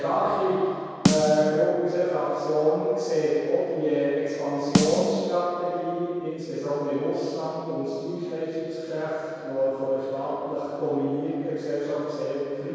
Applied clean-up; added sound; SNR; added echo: none; Snare drum; 3 dB; reverberation time 2.1 s.